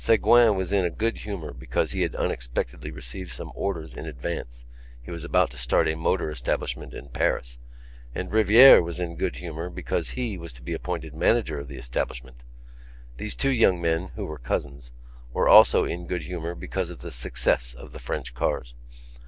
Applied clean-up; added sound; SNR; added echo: none; none; none; none.